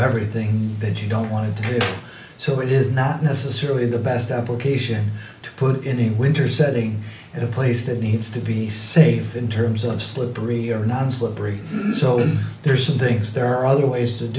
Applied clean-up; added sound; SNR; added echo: none; none; none; none.